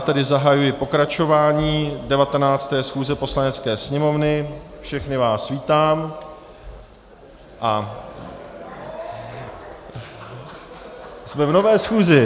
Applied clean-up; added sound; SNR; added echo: none; none; none; none.